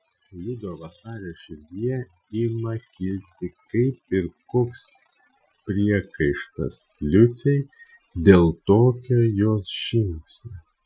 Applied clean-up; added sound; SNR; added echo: classical method Wiener filter.